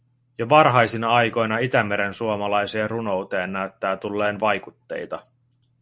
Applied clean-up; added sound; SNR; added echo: none; none; none; none.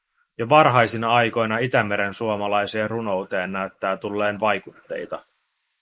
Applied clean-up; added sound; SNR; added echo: neural mask model Resemble Enhance denoiser.